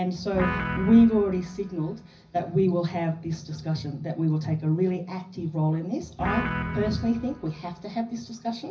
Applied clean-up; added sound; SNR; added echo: none; Guitar; 8 dB; reverberation time 0.4 s.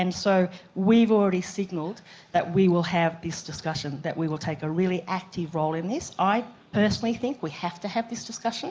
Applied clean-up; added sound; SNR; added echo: none; none; none; none.